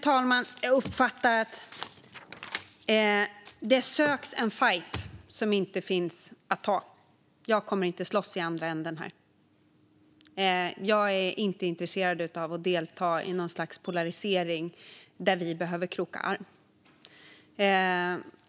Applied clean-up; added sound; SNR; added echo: none; none; none; none.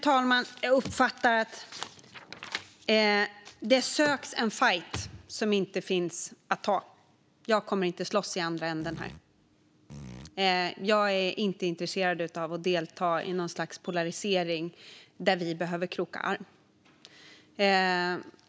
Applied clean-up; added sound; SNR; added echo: none; Fart; 17 dB; none.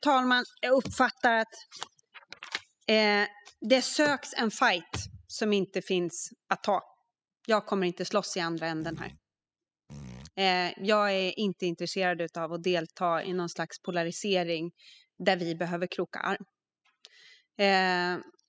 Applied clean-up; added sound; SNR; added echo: classical method spectral subtraction.